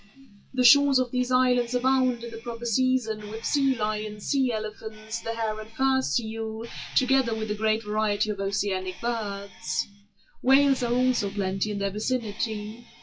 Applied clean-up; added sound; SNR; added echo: classical method WPE with log-MMSE.